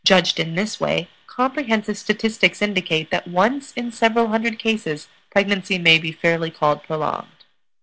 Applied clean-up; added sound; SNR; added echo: none; none; none; none.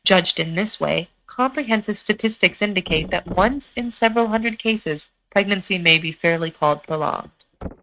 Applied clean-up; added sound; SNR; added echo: neural mask model RNNoise.